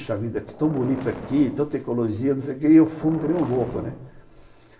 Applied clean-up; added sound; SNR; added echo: none; Boom; 16 dB; reverberation time 0.7 s.